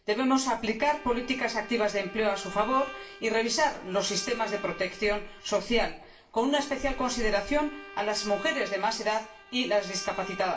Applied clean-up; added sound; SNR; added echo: none; Bowed string instrument; 16 dB; reverberation time 0.4 s.